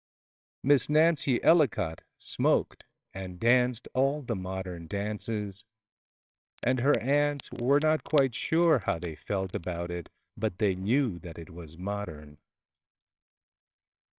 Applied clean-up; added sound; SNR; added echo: neural separator model SepFormer WHAMR!.